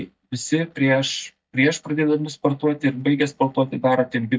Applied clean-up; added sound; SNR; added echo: neural mask model DeepFilterNet 3.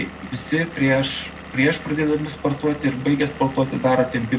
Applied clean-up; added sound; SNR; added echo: none; Engine / Vehicle; 15 dB; reverberation time 0.3 s.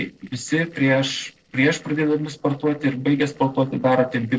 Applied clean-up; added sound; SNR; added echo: neural separator model SepFormer DNS4.